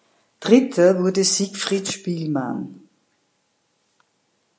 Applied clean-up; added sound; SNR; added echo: none; none; none; none.